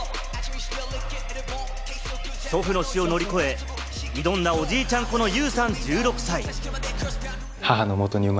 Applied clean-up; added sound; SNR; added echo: none; none; none; none.